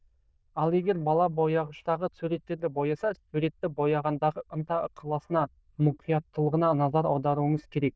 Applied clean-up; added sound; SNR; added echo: neural diffusion model UNIVERSE++.